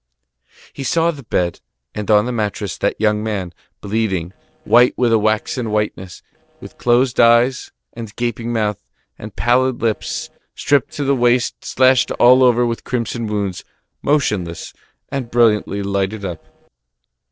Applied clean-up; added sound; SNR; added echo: neural separator model SepFormer DNS4.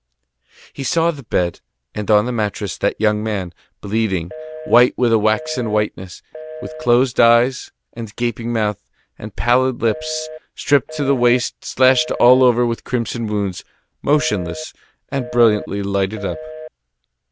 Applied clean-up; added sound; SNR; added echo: none; Telephone; 14 dB; none.